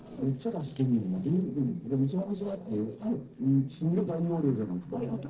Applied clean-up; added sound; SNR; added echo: neural separator model SepFormer DNS4.